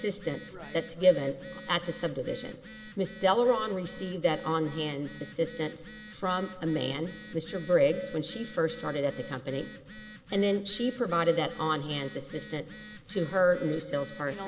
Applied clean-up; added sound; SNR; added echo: none; Telephone; 17 dB; none.